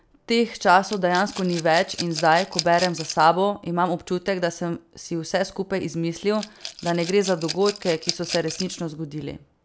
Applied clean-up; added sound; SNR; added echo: none; Rattle / Glass; 11 dB; none.